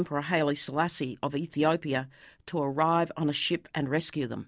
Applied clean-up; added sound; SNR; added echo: none; none; none; none.